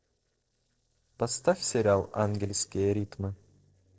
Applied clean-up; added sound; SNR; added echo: neural separator model SepFormer DNS4.